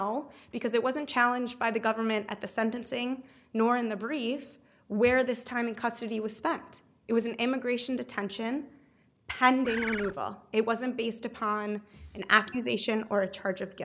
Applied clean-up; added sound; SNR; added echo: none; Bird; 6 dB; none.